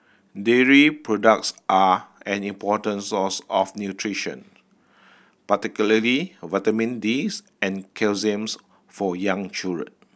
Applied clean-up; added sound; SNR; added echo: none; none; none; none.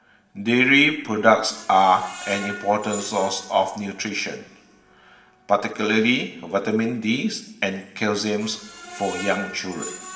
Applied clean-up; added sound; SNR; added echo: none; Screech; 17 dB; reverberation time 1.5 s.